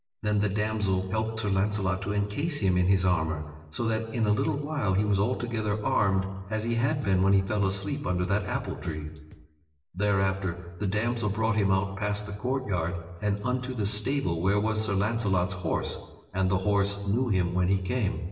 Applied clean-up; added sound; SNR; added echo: neural separator model SepFormer DNS4.